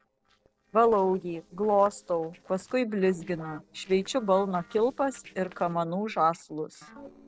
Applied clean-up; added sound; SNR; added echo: neural separator model SepFormer DNS4.